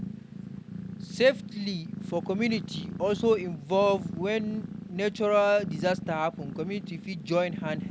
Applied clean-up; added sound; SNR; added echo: none; Purr; 9 dB; none.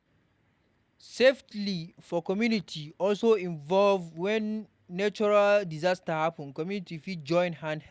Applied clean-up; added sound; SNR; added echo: none; none; none; none.